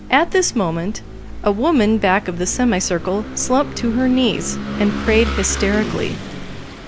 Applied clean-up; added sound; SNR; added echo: none; Engine / Vehicle; 8 dB; none.